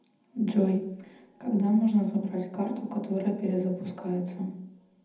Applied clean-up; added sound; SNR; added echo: none; none; none; reverberation time 0.8 s.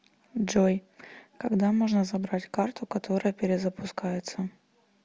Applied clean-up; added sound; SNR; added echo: none; none; none; none.